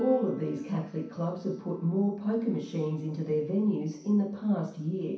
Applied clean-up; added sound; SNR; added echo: none; Keyboard (musical); 19 dB; reverberation time 0.6 s.